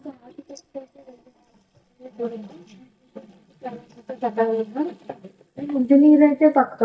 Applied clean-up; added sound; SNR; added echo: neural mask model DeepFilterNet 3.